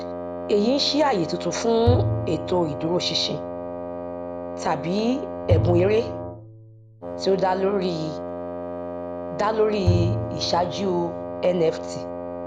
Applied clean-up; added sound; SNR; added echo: none; Bowed string instrument + Wind instrument, woodwind instrument; 3 dB; none.